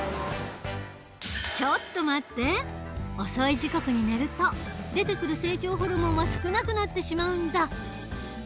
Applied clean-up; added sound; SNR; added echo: none; none; none; none.